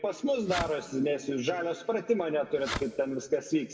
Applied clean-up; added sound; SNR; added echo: none; Fireworks; 10 dB; reverberation time 1.5 s.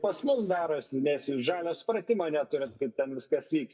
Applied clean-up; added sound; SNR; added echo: neural mask model DeepFilterNet 3.